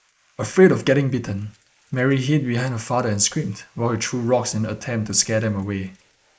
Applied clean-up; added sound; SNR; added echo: neural mask model Resemble Enhance denoiser.